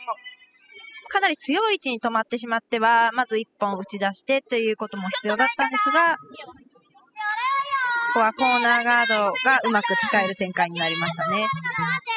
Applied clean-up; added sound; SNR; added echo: classical method spectral subtraction.